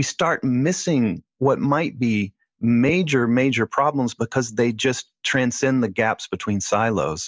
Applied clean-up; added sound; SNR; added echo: none; none; none; none.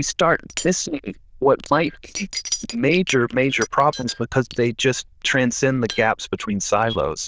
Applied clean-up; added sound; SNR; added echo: neural diffusion model UNIVERSE++.